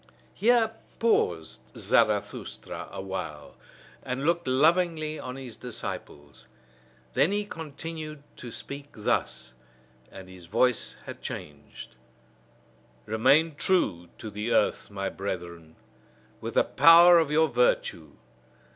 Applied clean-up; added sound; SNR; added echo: none; none; none; none.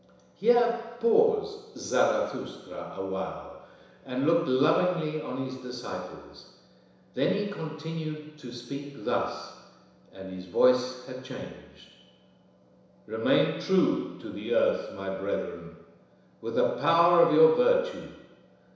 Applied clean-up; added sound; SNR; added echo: none; none; none; reverberation time 1.0 s.